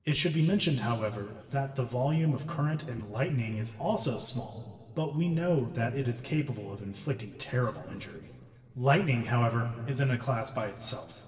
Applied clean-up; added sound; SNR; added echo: neural separator model SepFormer DNS4.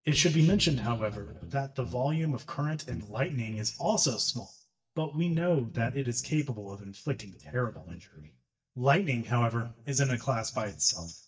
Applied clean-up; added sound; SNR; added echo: neural mask model DeepFilterNet 3.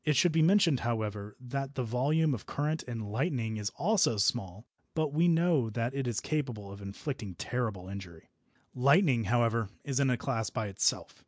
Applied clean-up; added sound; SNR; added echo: none; none; none; none.